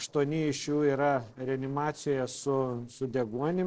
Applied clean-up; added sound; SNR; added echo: neural separator model SepFormer DNS4.